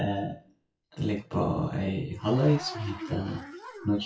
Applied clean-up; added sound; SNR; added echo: classical method WPE with log-MMSE.